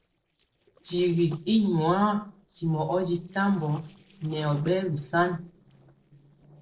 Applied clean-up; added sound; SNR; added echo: neural separator model SepFormer DNS4.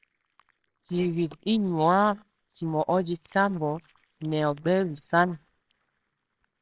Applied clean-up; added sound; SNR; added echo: neural separator model SepFormer WHAMR!.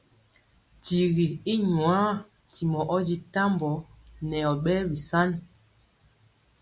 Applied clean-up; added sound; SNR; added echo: none; none; none; none.